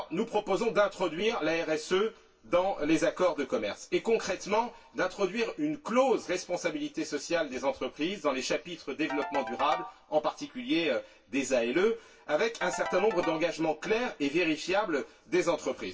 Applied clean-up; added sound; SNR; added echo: none; Ringtone / Keyboard (musical); 11 dB; reverberation time 0.1 s.